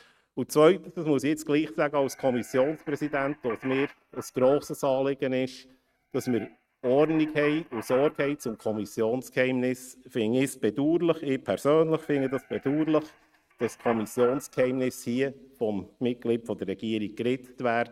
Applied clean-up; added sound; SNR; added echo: neural mask model RNNoise.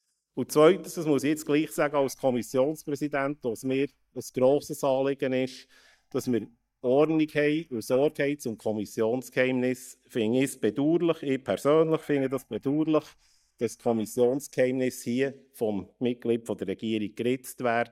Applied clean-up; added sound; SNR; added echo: neural mask model DeepFilterNet 3.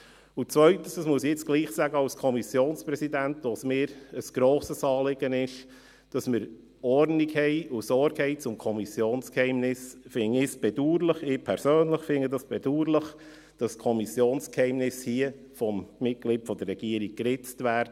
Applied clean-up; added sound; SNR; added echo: none; none; none; none.